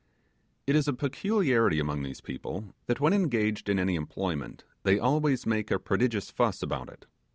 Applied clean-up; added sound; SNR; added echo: none; none; none; none.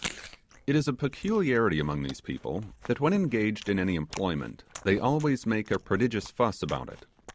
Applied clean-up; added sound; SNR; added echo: none; Chewing, mastication; 19 dB; none.